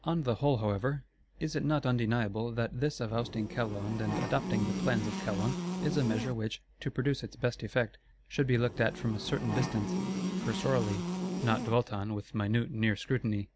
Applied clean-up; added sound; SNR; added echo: none; Buzz; 4 dB; none.